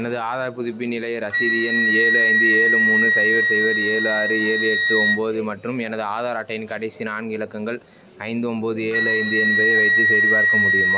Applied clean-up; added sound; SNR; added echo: none; Wind instrument, woodwind instrument; -4 dB; none.